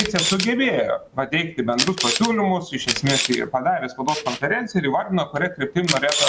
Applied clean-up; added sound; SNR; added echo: none; Camera; 6 dB; none.